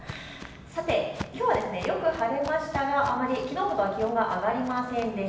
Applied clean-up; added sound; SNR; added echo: none; Walk, footsteps; 14 dB; reverberation time 0.9 s.